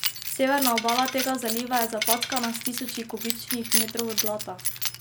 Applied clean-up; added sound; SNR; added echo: none; Tools + Keys jangling; 1 dB; none.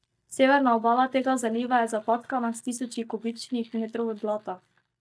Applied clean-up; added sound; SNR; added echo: neural mask model DeepFilterNet 3.